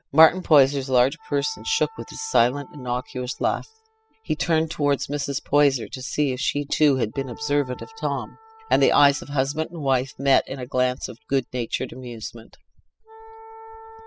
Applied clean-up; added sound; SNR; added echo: classical method spectral subtraction.